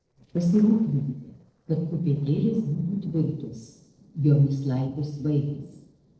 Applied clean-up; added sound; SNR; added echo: neural separator model SepFormer DNS4.